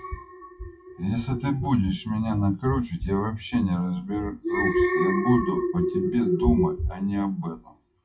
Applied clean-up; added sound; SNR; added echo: classical method WPE with log-MMSE.